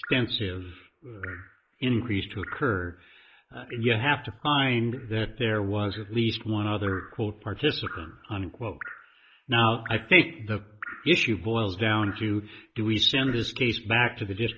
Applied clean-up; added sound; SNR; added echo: neural mask model Resemble Enhance denoiser.